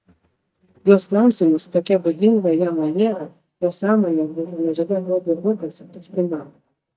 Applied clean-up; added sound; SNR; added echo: neural mask model DeepFilterNet 3.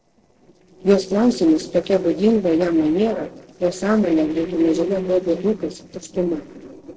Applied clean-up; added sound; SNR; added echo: neural separator model SepFormer DNS4.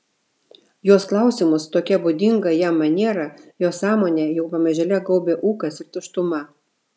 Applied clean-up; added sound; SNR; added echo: none; none; none; none.